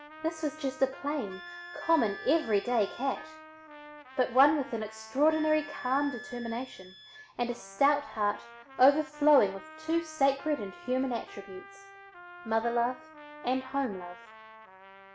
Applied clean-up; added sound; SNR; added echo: none; Wind instrument, woodwind instrument + Trumpet; 17 dB; none.